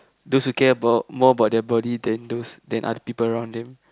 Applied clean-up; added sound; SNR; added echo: none; none; none; none.